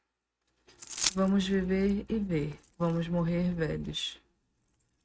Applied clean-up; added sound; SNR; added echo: neural mask model RNNoise.